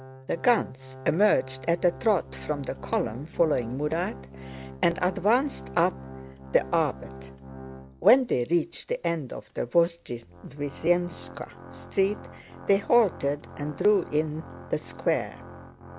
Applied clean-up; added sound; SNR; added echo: none; Organ; 16 dB; none.